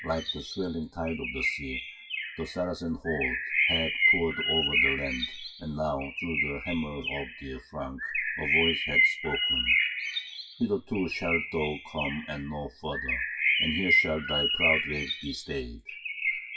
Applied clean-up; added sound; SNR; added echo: classical method WPE with log-MMSE.